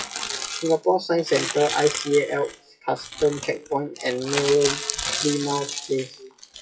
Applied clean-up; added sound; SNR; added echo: classical method WPE with log-MMSE.